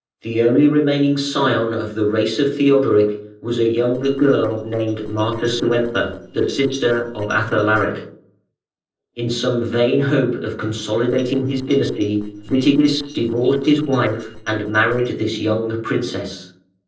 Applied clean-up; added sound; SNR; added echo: neural separator model SepFormer DNS4.